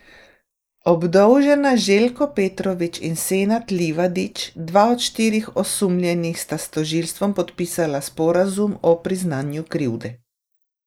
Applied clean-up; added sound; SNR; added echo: neural mask model Resemble Enhance denoiser.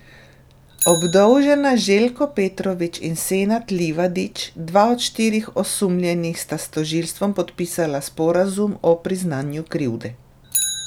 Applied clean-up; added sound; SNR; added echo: none; Bicycle; 14 dB; none.